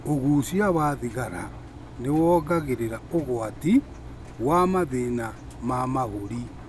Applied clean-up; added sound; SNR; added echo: none; Engine; 15 dB; none.